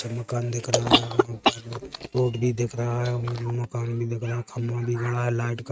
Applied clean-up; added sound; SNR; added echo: neural mask model RNNoise.